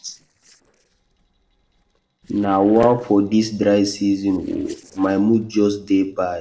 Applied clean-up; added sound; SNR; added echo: neural separator model SepFormer DNS4.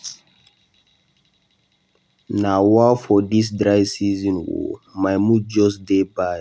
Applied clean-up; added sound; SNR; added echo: none; none; none; none.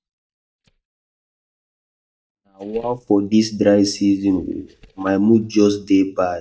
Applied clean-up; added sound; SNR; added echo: neural mask model DeepFilterNet 3.